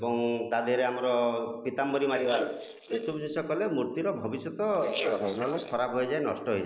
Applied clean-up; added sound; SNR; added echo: neural mask model Resemble Enhance denoiser.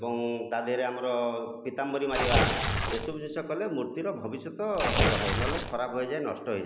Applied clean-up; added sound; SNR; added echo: none; Tearing; -2 dB; none.